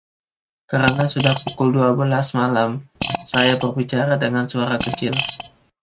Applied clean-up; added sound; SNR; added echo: neural mask model RNNoise.